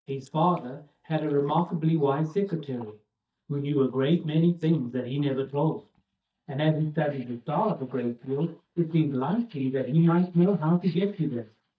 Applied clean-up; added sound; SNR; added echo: neural mask model DeepFilterNet 3.